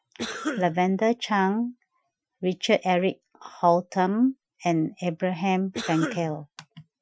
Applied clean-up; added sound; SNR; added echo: classical method Wiener filter.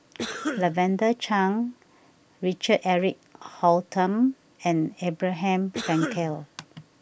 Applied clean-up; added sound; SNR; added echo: none; Cough; 9 dB; none.